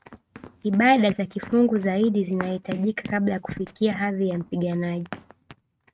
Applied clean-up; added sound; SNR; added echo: neural mask model RNNoise.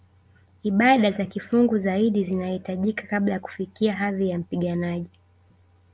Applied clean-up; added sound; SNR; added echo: none; none; none; none.